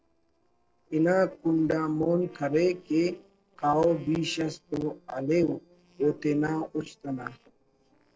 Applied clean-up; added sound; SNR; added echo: neural separator model SepFormer DNS4.